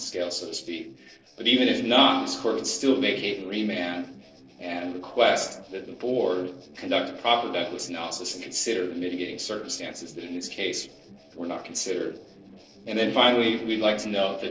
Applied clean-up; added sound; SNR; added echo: neural separator model SepFormer DNS4.